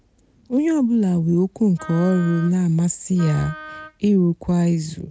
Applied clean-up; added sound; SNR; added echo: none; Wind instrument, woodwind instrument; 18 dB; none.